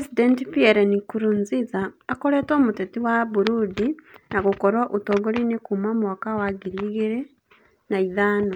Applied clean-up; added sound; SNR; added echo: none; none; none; none.